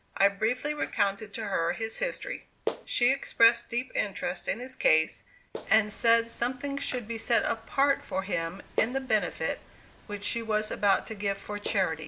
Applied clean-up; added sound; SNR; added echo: none; Clapping; 15 dB; none.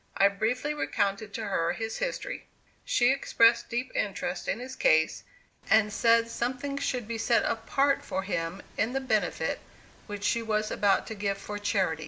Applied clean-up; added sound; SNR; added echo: none; none; none; none.